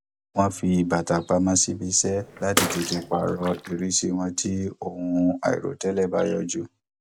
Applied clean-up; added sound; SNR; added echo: none; Bathtub (filling or washing) / Water / Splash, splatter; 6 dB; none.